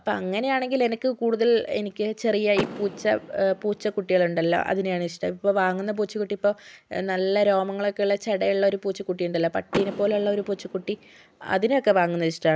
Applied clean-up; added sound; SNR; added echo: none; Door / Car; 17 dB; none.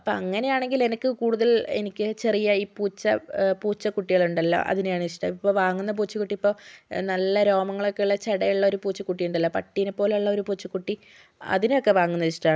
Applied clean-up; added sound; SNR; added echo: none; none; none; none.